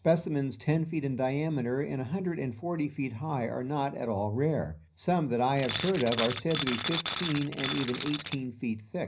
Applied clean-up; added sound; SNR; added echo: none; Tools; 5 dB; reverberation time 0.4 s.